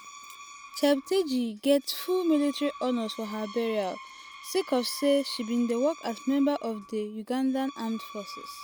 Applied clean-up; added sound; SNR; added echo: none; Screech; 17 dB; none.